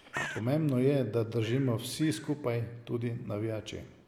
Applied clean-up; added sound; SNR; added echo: none; Coin (dropping) + Bird; 15 dB; none.